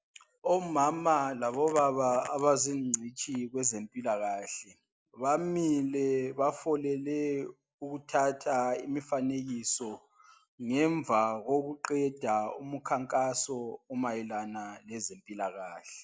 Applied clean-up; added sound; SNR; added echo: none; none; none; none.